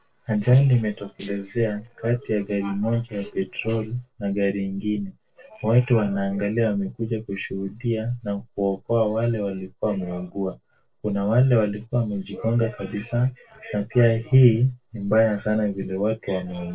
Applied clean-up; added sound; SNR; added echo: neural separator model SepFormer DNS4.